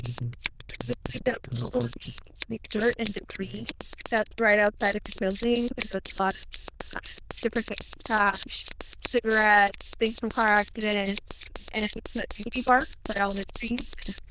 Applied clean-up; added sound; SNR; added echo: neural diffusion model UNIVERSE++.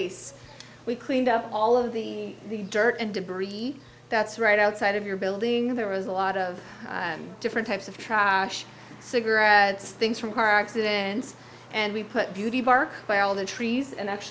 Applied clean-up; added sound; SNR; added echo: none; none; none; none.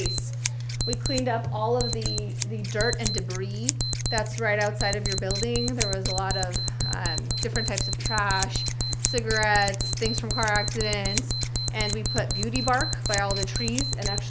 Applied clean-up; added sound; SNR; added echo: none; Scissors + Alarm; -2 dB; none.